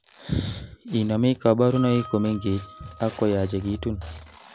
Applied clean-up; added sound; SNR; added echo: none; Harp + Tearing; 19 dB; none.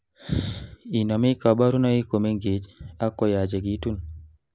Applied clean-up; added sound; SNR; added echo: none; none; none; none.